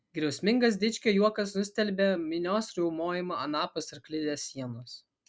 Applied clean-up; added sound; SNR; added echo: none; none; none; none.